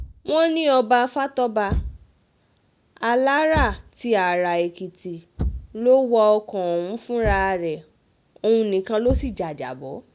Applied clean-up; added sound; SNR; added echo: none; Thump, thud; 11 dB; none.